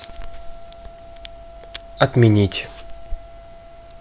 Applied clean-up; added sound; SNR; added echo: none; Crack + Wind instrument, woodwind instrument; 18 dB; none.